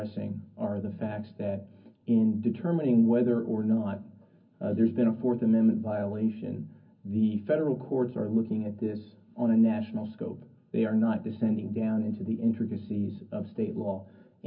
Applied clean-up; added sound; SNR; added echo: none; none; none; reverberation time 0.4 s.